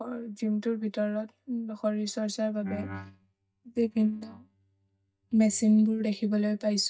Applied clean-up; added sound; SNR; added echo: neural mask model DeepFilterNet 3.